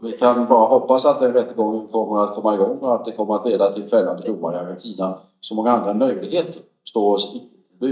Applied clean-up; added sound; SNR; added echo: neural mask model DeepFilterNet 3.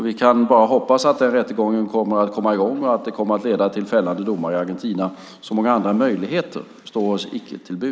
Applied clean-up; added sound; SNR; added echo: none; none; none; none.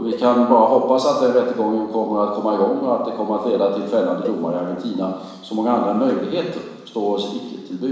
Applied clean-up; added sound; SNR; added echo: none; Cowbell; 16 dB; reverberation time 1.0 s.